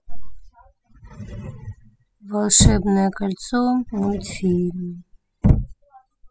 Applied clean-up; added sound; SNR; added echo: classical method spectral subtraction.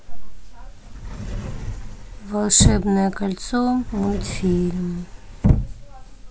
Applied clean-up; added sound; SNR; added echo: none; Sliding door / Slam / Wood; 2 dB; none.